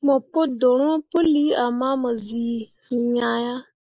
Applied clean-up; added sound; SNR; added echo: neural mask model Resemble Enhance denoiser.